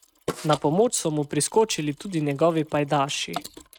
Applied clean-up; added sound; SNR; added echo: neural mask model RNNoise.